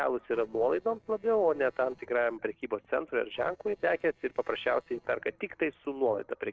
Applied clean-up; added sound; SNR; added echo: neural separator model SepFormer DNS4.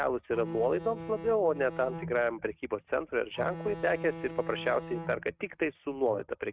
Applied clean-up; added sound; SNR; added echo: neural mask model RNNoise.